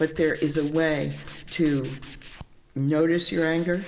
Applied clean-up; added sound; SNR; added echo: none; Tools; 18 dB; reverberation time 0.9 s.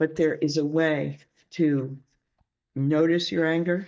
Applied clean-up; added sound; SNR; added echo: neural mask model DeepFilterNet 3.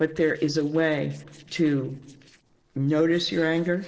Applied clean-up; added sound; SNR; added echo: neural separator model SepFormer DNS4.